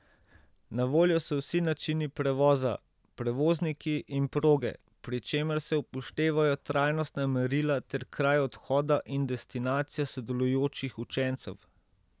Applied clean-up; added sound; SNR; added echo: none; none; none; none.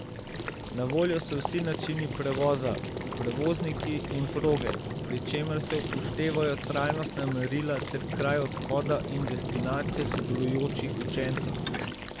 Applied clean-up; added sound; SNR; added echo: none; Fire + Water / Liquid; 3 dB; none.